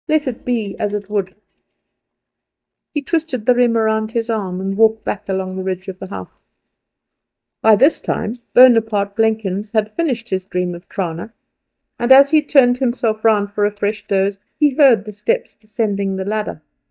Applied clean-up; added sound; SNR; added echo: neural mask model DeepFilterNet 3.